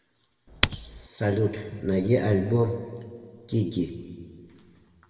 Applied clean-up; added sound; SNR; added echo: none; Typing; 1 dB; reverberation time 1.6 s.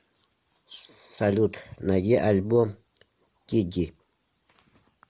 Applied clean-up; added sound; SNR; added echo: none; none; none; none.